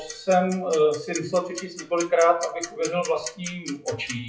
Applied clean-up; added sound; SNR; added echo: classical method WPE with log-MMSE.